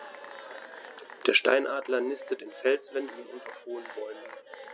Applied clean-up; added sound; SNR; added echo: none; Applause / Cheering / Clapping; 15 dB; none.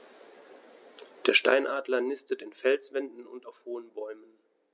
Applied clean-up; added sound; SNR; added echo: none; none; none; none.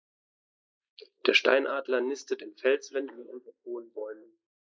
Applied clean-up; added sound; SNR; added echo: neural mask model Resemble Enhance denoiser.